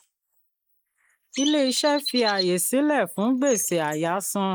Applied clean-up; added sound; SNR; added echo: neural mask model Resemble Enhance denoiser.